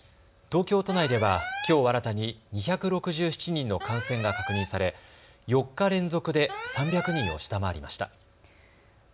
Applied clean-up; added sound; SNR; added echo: none; Alarm; 10 dB; none.